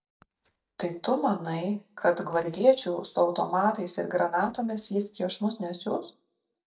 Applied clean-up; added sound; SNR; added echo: neural mask model DeepFilterNet 3.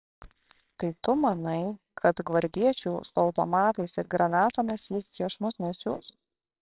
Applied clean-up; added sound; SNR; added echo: neural separator model SepFormer WHAMR!.